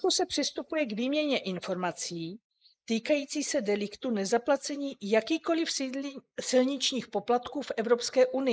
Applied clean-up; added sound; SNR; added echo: neural mask model Resemble Enhance denoiser.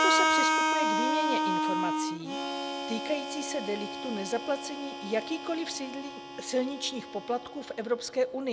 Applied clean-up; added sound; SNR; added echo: none; Harmonica; -3 dB; none.